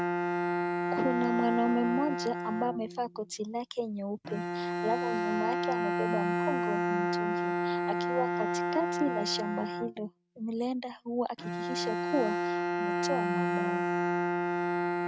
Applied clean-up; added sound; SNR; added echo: neural mask model RNNoise.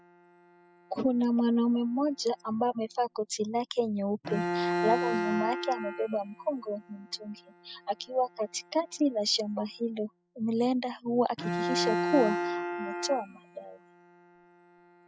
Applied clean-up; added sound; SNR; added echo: classical method spectral subtraction.